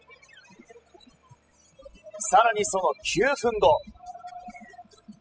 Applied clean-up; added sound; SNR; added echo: classical method spectral subtraction.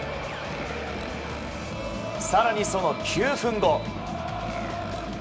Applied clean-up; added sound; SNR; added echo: none; Burping, eructation; 19 dB; none.